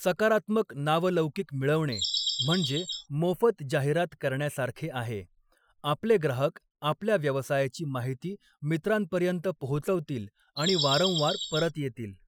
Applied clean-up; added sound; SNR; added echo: classical method Wiener filter.